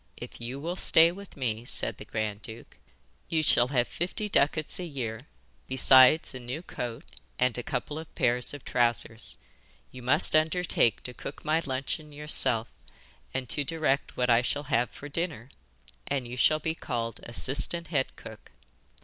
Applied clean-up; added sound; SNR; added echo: none; none; none; none.